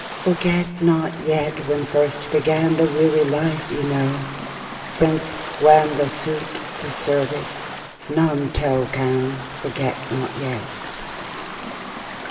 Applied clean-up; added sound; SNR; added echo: none; Stream / Ocean; 11 dB; reverberation time 2.9 s.